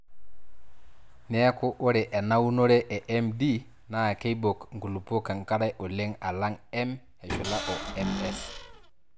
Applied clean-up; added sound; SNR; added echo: none; Cupboard open or close / Door; 6 dB; none.